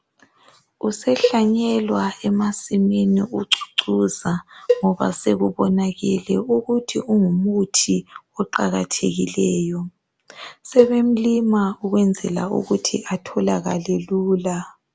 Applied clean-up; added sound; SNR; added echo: none; Cowbell; 6 dB; none.